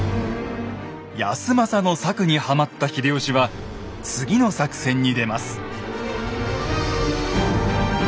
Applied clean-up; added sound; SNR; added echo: none; Buzz; 18 dB; none.